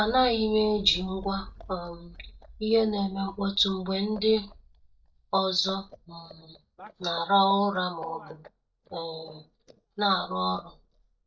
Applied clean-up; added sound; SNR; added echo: neural mask model DeepFilterNet 3.